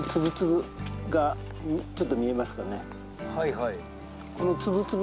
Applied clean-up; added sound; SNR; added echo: none; none; none; none.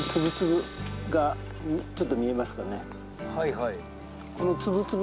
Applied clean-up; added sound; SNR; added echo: none; Gong; 16 dB; none.